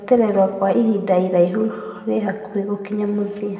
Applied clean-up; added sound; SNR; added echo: none; none; none; reverberation time 1.8 s.